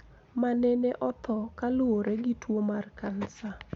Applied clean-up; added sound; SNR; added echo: none; none; none; none.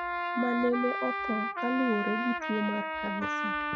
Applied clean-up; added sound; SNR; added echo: classical method Wiener filter.